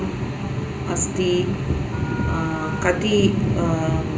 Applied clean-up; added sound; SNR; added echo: none; Wind instrument, woodwind instrument; 17 dB; reverberation time 0.5 s.